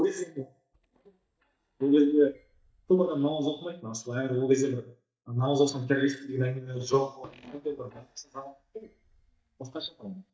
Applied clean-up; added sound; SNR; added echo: neural mask model DeepFilterNet 3.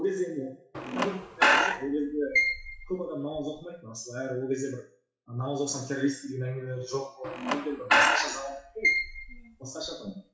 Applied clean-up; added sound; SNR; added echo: classical method WPE with log-MMSE.